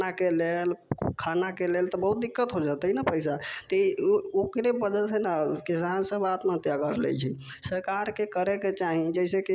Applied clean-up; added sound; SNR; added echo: none; none; none; none.